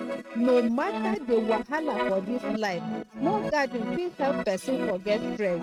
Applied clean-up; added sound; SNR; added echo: neural mask model RNNoise.